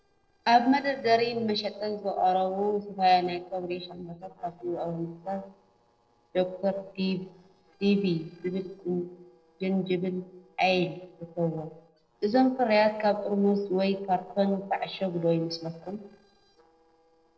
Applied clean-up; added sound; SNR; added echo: neural separator model SepFormer DNS4.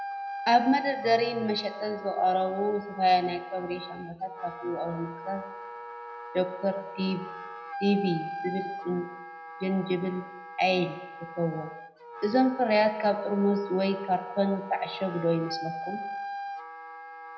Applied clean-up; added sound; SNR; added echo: none; Wind instrument, woodwind instrument; 11 dB; reverberation time 0.7 s.